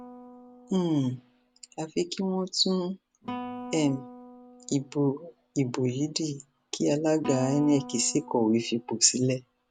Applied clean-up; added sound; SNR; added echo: none; Guitar; 16 dB; none.